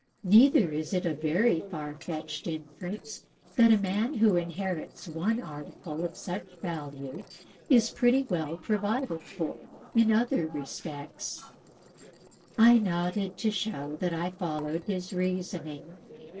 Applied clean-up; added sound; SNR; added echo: neural separator model SepFormer DNS4.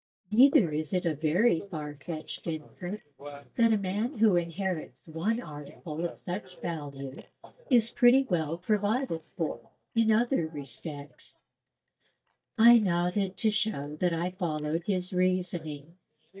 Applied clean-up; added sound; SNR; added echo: neural mask model DeepFilterNet 3.